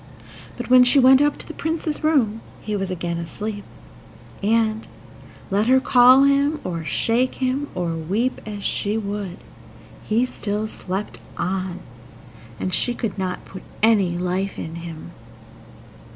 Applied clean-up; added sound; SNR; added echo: none; none; none; none.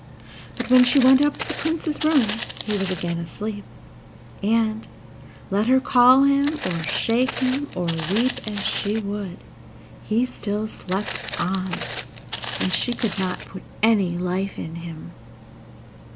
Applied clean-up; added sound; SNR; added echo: none; Walk, footsteps; 2 dB; none.